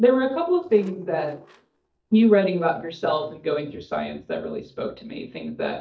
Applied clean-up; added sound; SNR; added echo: neural mask model DeepFilterNet 3.